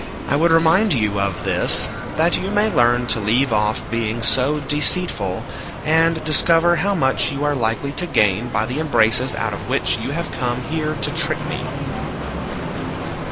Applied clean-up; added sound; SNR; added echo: none; Bicycle; 7 dB; none.